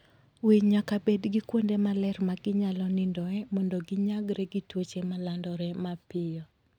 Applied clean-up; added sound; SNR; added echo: none; none; none; none.